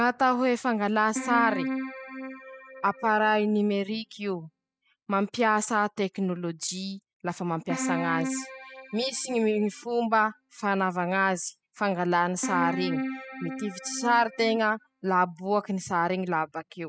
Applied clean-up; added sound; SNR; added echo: classical method spectral subtraction.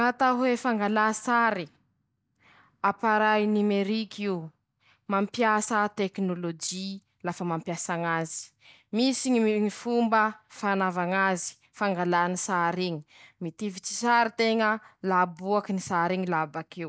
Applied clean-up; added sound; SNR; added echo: none; none; none; none.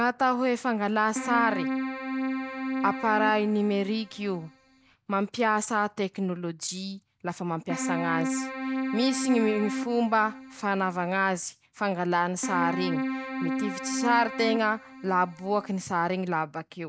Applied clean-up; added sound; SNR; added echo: none; Keyboard (musical); 5 dB; none.